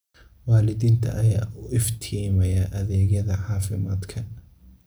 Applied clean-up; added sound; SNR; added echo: none; none; none; none.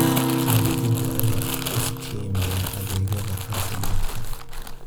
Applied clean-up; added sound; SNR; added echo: none; Crumpling, crinkling + Acoustic guitar; -3 dB; none.